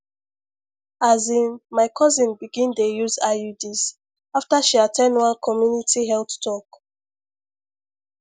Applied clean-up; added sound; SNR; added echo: none; none; none; none.